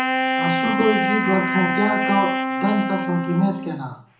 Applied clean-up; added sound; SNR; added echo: none; Wind instrument, woodwind instrument; 0 dB; reverberation time 0.6 s.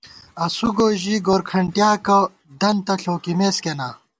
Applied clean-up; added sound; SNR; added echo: none; none; none; none.